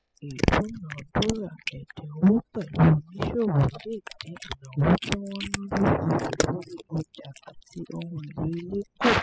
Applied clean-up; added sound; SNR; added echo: classical method spectral subtraction.